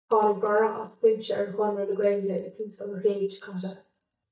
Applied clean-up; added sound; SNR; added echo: neural mask model DeepFilterNet 3.